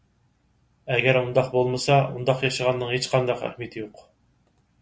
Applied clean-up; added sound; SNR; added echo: none; none; none; none.